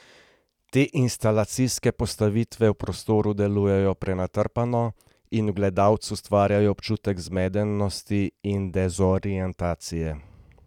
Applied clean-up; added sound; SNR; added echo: none; none; none; none.